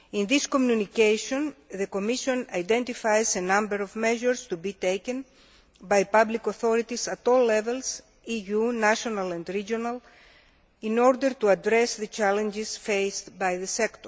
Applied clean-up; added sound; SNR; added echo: none; none; none; none.